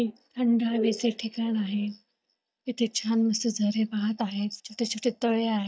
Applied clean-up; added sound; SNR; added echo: neural mask model DeepFilterNet 3.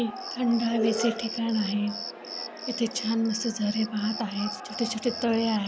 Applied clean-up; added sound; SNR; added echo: none; Cricket; 10 dB; none.